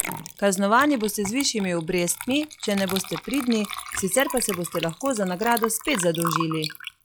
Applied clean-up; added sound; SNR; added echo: classical method log-MMSE.